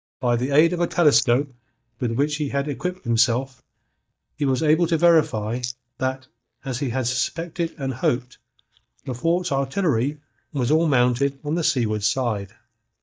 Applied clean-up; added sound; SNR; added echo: neural mask model DeepFilterNet 3.